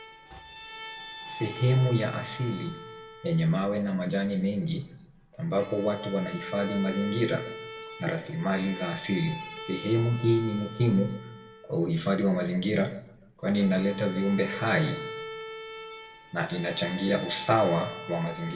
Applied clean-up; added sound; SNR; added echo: none; Bowed string instrument; 14 dB; reverberation time 0.6 s.